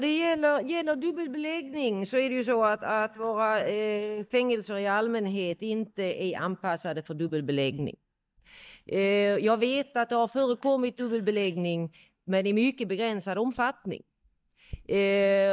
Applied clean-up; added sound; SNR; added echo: neural mask model DeepFilterNet 3.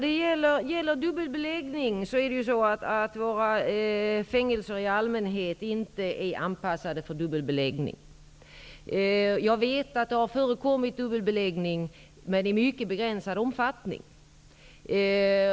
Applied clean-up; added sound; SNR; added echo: none; none; none; none.